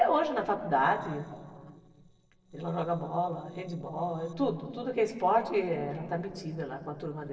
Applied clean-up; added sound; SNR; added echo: neural separator model SepFormer DNS4.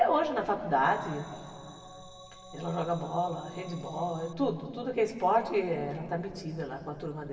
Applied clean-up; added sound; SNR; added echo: none; Organ; 18 dB; reverberation time 2.4 s.